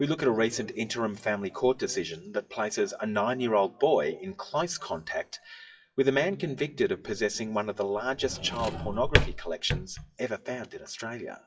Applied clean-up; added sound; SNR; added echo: classical method WPE with log-MMSE.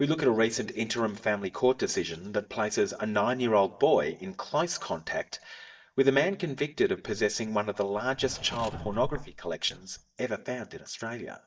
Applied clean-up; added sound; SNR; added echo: neural mask model DeepFilterNet 3.